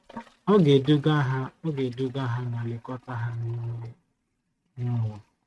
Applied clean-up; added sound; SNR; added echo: neural mask model RNNoise.